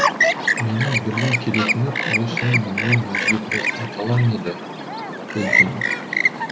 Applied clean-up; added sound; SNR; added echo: none; Chirp, tweet; -2 dB; none.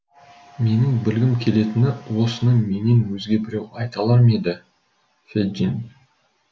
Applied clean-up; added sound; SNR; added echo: none; none; none; none.